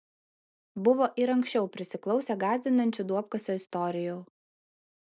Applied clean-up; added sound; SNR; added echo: neural mask model Resemble Enhance denoiser.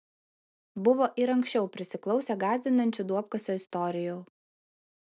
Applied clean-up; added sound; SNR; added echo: none; none; none; none.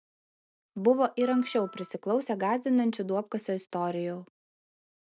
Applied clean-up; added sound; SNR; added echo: neural mask model RNNoise.